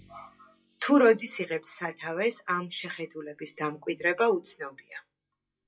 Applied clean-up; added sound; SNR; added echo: classical method WPE with log-MMSE.